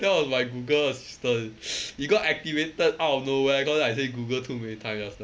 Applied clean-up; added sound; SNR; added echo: none; none; none; none.